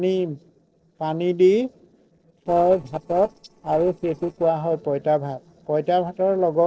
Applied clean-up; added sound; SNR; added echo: neural separator model SepFormer DNS4.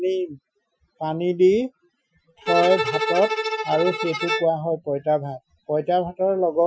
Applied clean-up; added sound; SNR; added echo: classical method Wiener filter.